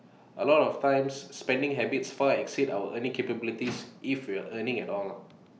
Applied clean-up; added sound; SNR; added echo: none; none; none; none.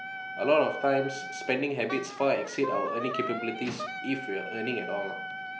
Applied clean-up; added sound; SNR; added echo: none; Wind instrument, woodwind instrument; 7 dB; none.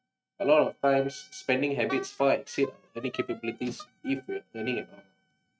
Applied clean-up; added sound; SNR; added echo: neural mask model RNNoise.